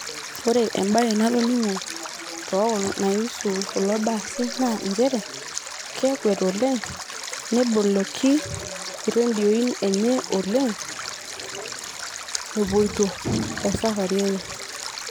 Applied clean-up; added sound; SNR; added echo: none; Stream; 10 dB; none.